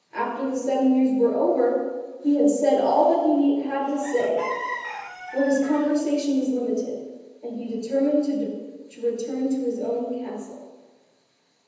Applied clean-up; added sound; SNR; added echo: none; Chicken, rooster; 11 dB; reverberation time 1.1 s.